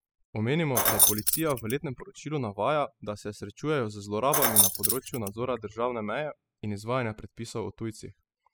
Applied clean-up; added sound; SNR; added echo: classical method spectral subtraction.